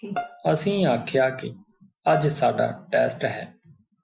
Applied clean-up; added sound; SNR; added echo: classical method Wiener filter.